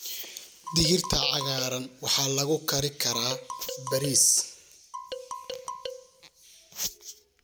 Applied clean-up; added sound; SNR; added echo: none; Marimba, xylophone; 10 dB; none.